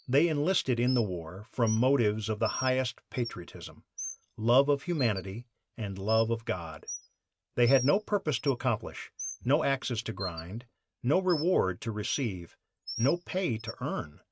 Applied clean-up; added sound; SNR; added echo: neural mask model RNNoise.